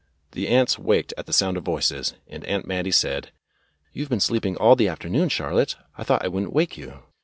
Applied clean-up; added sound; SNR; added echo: none; none; none; none.